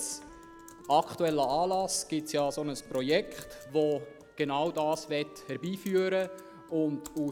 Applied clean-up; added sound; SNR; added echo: none; Typing + Wind instrument, woodwind instrument; 20 dB; none.